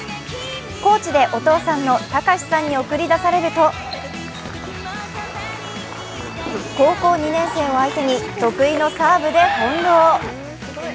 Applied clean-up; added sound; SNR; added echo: none; none; none; none.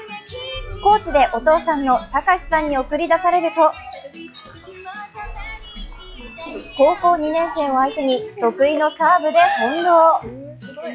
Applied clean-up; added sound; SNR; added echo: classical method log-MMSE.